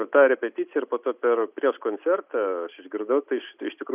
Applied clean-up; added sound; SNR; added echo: neural mask model Resemble Enhance denoiser.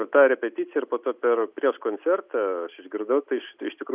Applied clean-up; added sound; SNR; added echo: none; none; none; none.